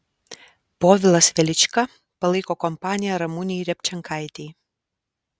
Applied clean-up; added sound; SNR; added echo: none; none; none; none.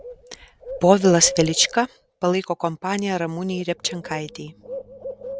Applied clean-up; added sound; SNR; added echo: none; Bird; 15 dB; none.